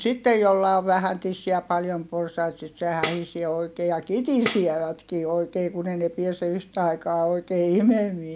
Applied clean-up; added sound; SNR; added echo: none; Tambourine; 0 dB; none.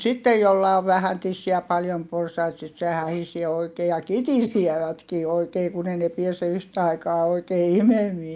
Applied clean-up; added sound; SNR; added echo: neural mask model Resemble Enhance denoiser.